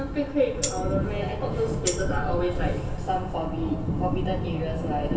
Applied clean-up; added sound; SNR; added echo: none; Tambourine; 7 dB; reverberation time 2.9 s.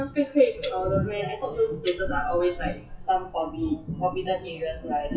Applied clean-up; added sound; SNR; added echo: classical method WPE with log-MMSE.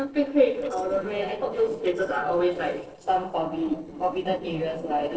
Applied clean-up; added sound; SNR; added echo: neural separator model SepFormer DNS4.